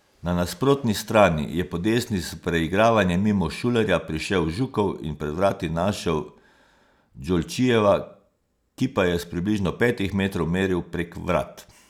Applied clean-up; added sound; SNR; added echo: none; none; none; none.